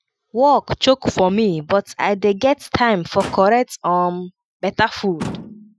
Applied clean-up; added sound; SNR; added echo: classical method Wiener filter.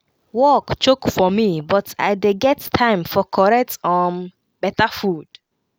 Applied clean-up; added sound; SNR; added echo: none; none; none; none.